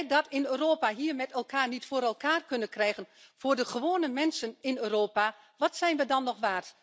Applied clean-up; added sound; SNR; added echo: none; none; none; none.